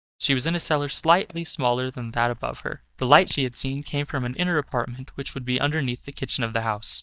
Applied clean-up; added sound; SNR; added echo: neural mask model DeepFilterNet 3.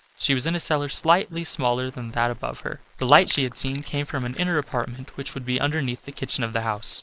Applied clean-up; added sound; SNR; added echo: neural mask model Resemble Enhance denoiser.